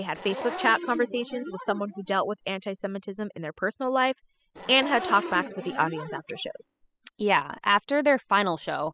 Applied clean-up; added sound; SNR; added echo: classical method spectral subtraction.